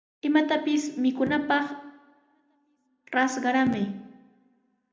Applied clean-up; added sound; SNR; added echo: none; none; none; reverberation time 0.7 s.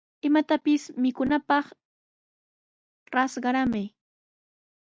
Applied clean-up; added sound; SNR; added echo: none; none; none; none.